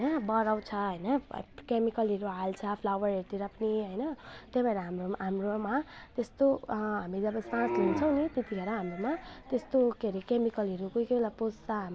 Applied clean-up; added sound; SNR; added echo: none; none; none; none.